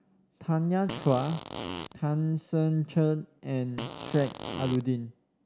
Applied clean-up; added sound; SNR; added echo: none; Fart; 9 dB; none.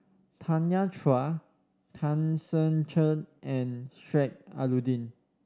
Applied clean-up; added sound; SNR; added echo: none; none; none; none.